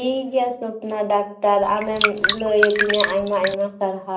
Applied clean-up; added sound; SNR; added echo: none; Drip; 2 dB; reverberation time 0.5 s.